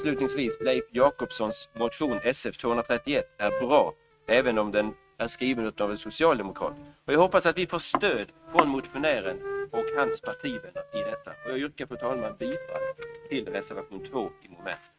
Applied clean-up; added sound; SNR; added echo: neural mask model RNNoise.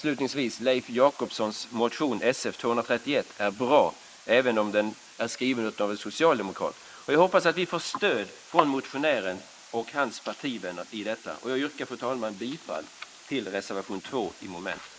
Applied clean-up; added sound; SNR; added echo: neural mask model Resemble Enhance denoiser.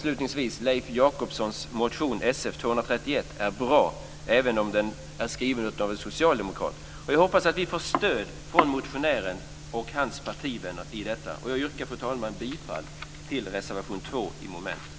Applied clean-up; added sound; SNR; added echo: none; none; none; none.